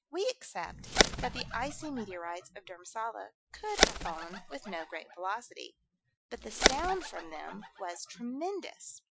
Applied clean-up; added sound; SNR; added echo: classical method Wiener filter.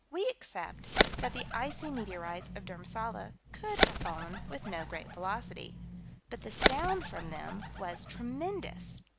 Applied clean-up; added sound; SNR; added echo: none; Bird; -4 dB; none.